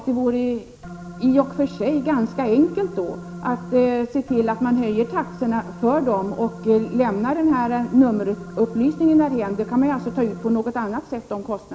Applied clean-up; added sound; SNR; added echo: none; Organ; 14 dB; none.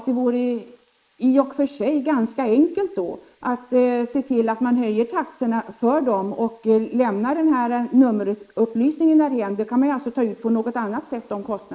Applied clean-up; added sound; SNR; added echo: neural mask model Resemble Enhance denoiser.